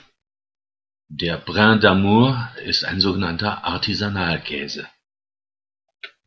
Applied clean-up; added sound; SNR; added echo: none; none; none; none.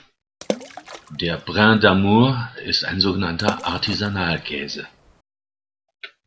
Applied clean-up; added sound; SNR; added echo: none; Water / Splash, splatter; 12 dB; none.